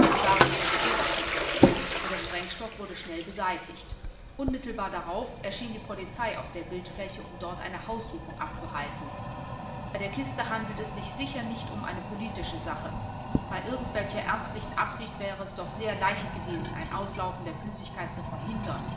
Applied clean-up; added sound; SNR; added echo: none; Toilet flush; -3 dB; reverberation time 1.2 s.